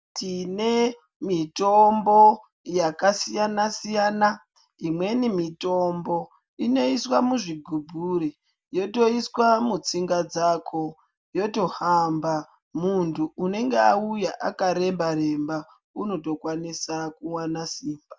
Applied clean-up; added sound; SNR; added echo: none; none; none; none.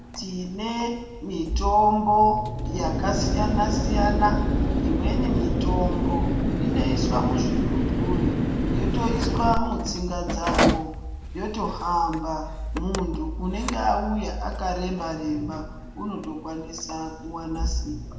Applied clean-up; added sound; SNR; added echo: none; Mechanical fan; -1 dB; reverberation time 0.9 s.